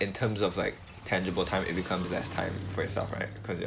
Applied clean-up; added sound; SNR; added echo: none; Car; 9 dB; none.